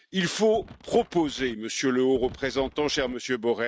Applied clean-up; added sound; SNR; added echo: neural mask model RNNoise.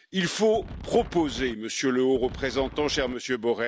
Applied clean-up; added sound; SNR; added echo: none; Wind; 13 dB; none.